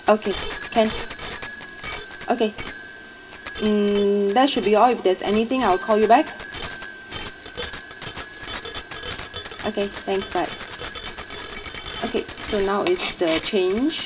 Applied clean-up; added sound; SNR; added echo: none; Bicycle bell; 0 dB; reverberation time 0.9 s.